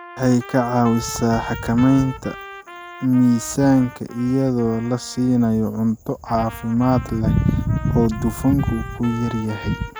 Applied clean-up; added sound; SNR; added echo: none; Trumpet; 17 dB; none.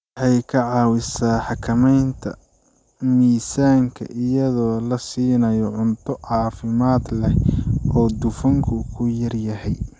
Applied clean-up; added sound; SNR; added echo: none; none; none; none.